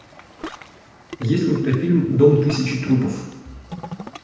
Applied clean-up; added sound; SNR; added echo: none; Ocean; 17 dB; reverberation time 0.9 s.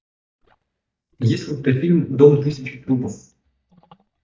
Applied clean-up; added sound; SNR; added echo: neural mask model DeepFilterNet 3.